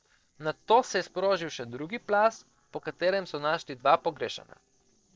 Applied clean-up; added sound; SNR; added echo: neural separator model SepFormer DNS4.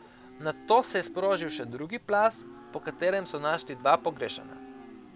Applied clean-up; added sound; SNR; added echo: none; Livestock, farm animals, working animals; 17 dB; none.